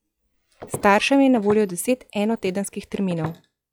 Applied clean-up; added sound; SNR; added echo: classical method log-MMSE.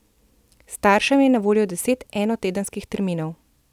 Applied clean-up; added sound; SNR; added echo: none; none; none; none.